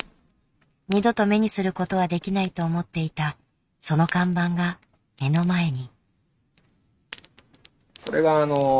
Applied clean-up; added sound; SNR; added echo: neural mask model RNNoise.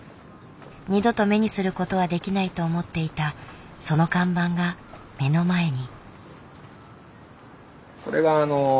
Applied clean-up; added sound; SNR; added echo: none; none; none; none.